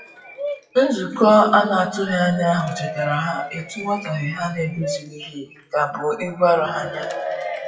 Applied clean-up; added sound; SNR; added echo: classical method WPE with log-MMSE.